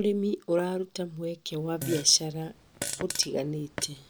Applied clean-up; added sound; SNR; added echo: none; Fart; 10 dB; none.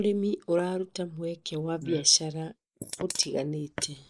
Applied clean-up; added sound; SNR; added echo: neural mask model Resemble Enhance denoiser.